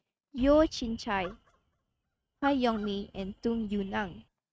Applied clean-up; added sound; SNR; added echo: neural mask model RNNoise.